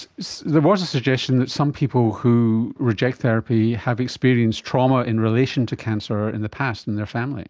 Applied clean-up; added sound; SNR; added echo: none; none; none; none.